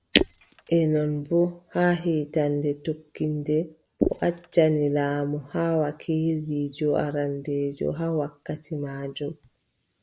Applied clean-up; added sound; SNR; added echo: neural mask model Resemble Enhance denoiser.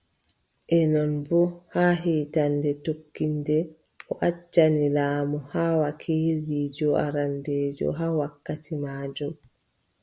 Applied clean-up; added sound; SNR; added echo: none; none; none; none.